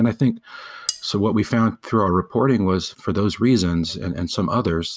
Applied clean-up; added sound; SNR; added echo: neural mask model RNNoise.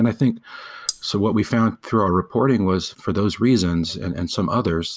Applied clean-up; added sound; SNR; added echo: neural mask model Resemble Enhance denoiser.